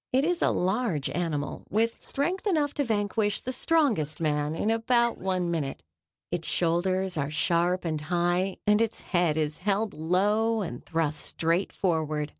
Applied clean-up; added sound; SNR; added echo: neural separator model SepFormer DNS4.